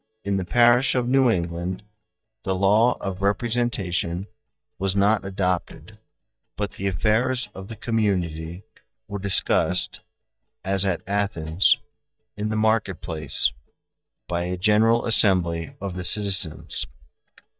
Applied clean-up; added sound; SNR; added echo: neural mask model DeepFilterNet 3.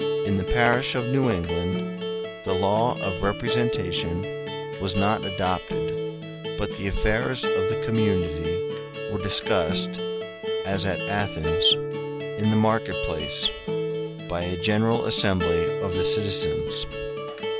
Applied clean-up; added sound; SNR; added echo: none; Acoustic guitar; 2 dB; none.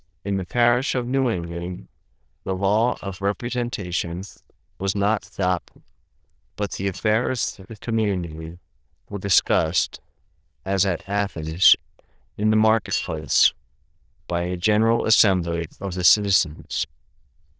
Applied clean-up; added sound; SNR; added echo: neural diffusion model UNIVERSE++.